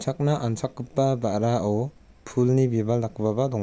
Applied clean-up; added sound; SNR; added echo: none; none; none; none.